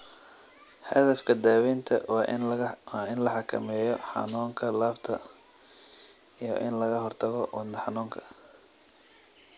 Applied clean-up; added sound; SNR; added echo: none; none; none; none.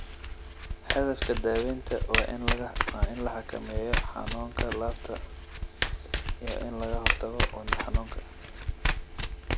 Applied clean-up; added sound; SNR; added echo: none; Domestic sounds, home sounds; -5 dB; none.